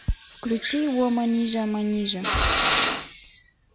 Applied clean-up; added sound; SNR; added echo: none; Drill; 0 dB; none.